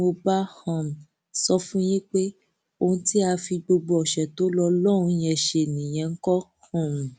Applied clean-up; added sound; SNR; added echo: none; none; none; none.